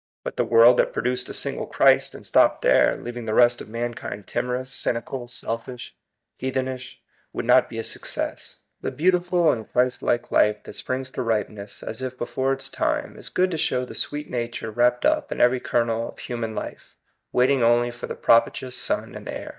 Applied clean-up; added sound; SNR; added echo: neural mask model DeepFilterNet 3.